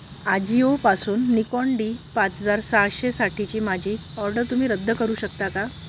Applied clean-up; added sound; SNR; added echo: none; none; none; none.